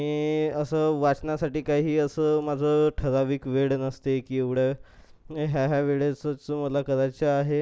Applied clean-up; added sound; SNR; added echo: none; none; none; none.